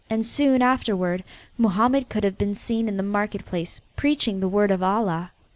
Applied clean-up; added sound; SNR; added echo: none; none; none; none.